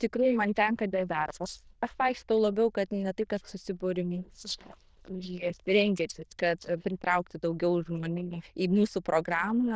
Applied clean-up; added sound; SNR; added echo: neural diffusion model UNIVERSE++.